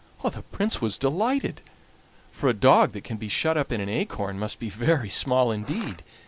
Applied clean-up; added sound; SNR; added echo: none; Crushing; 15 dB; none.